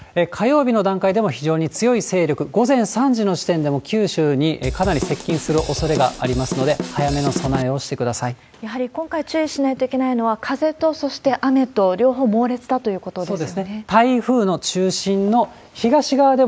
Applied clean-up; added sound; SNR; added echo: none; Drum / Drum kit; 7 dB; none.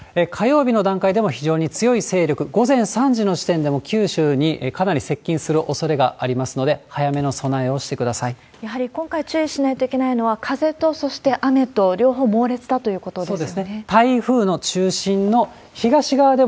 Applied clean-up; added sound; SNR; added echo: none; none; none; none.